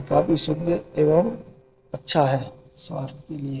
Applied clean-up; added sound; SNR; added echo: neural separator model SepFormer DNS4.